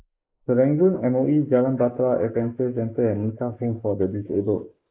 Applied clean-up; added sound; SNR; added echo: neural mask model Resemble Enhance denoiser.